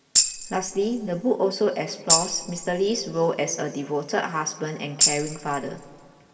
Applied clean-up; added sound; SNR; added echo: none; Tambourine; -1 dB; reverberation time 2.1 s.